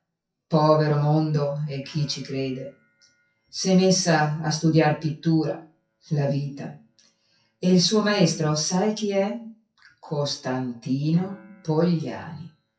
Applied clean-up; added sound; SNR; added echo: classical method WPE with log-MMSE.